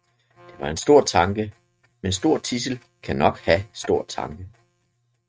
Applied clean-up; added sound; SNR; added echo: neural mask model RNNoise.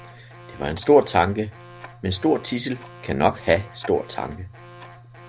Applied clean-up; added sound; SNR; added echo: none; Alarm + Tick-tock; 19 dB; none.